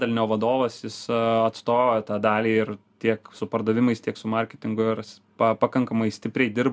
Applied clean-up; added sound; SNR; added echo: none; none; none; none.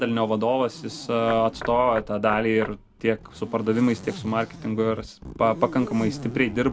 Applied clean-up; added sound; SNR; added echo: none; Zipper (clothing) + Knock / Wood; 14 dB; none.